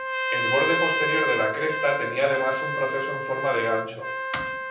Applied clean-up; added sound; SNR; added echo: none; Trumpet; 0 dB; reverberation time 0.6 s.